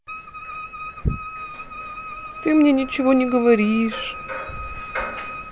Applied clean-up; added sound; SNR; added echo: none; Wind instrument, woodwind instrument; 12 dB; none.